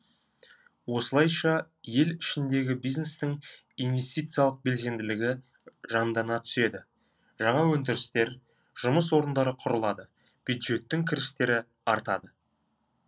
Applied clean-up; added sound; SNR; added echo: none; none; none; none.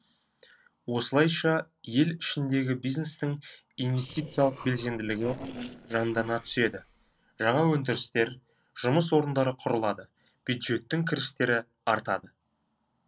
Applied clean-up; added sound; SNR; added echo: neural separator model SepFormer DNS4.